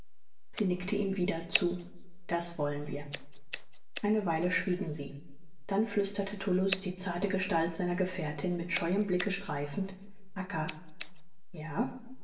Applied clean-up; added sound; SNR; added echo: none; Scissors; 4 dB; reverberation time 0.8 s.